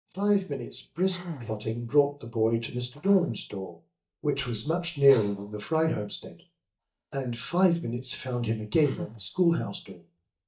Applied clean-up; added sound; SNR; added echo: neural mask model DeepFilterNet 3.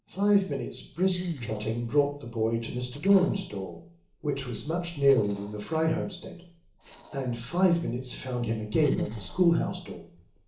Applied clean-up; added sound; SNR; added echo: neural separator model SepFormer DNS4.